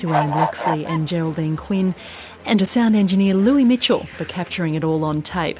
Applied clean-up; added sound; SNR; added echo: none; Bird / Fowl; 2 dB; none.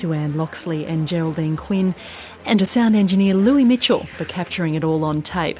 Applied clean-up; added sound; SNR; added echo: none; none; none; none.